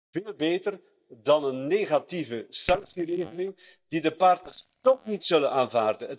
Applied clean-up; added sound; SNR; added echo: neural mask model DeepFilterNet 3.